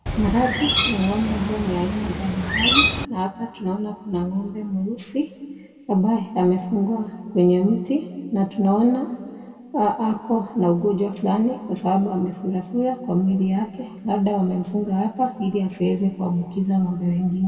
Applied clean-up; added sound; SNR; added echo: none; Bird; 0 dB; reverberation time 1.8 s.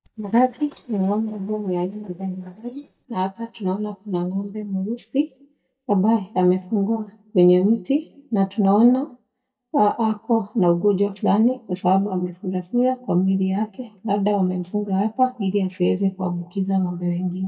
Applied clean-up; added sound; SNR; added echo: neural mask model DeepFilterNet 3.